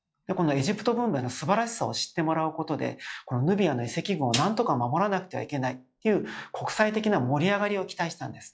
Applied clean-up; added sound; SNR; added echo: classical method log-MMSE.